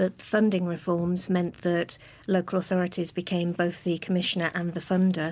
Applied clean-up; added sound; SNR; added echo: none; none; none; none.